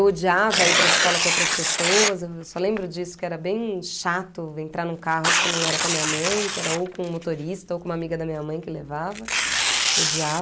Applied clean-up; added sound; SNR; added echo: none; Tearing; -1 dB; none.